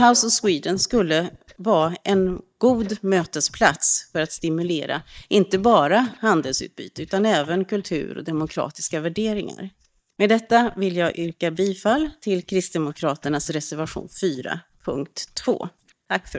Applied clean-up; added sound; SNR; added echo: neural mask model DeepFilterNet 3.